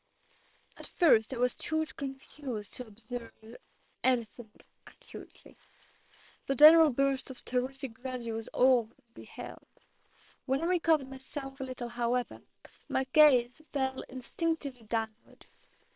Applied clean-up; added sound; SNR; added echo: neural separator model SepFormer WHAM!.